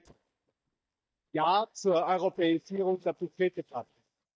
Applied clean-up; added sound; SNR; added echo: neural mask model DeepFilterNet 3.